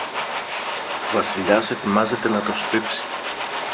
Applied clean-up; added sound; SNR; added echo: none; Domestic sounds, home sounds; 3 dB; none.